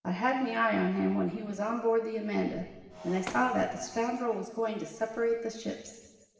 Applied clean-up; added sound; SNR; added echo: none; Shatter; 18 dB; reverberation time 1.3 s.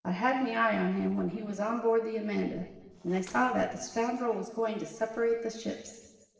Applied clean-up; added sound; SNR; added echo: neural separator model SepFormer DNS4.